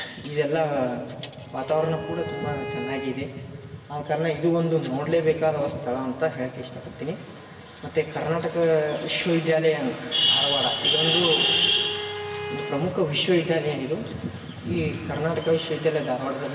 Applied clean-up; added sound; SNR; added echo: none; Bowed string instrument; 11 dB; reverberation time 1.9 s.